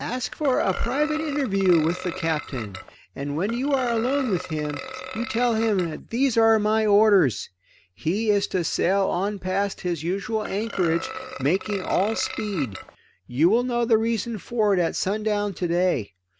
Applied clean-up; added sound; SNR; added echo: none; Burping, eructation; 12 dB; none.